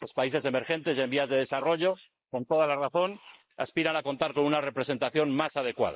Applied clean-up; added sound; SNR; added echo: neural mask model Resemble Enhance denoiser.